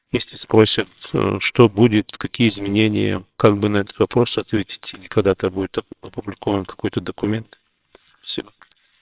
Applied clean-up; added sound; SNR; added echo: neural separator model SepFormer WHAMR!.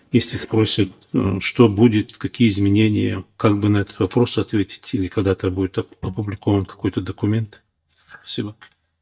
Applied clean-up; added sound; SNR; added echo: neural mask model DeepFilterNet 3.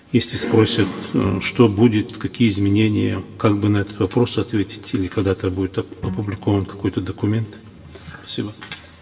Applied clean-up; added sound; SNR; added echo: none; Bowed string instrument; 18 dB; reverberation time 1.8 s.